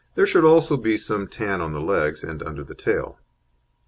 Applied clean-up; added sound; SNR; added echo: none; none; none; none.